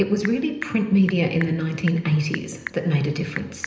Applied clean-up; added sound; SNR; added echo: none; Telephone / Typing; 15 dB; reverberation time 0.9 s.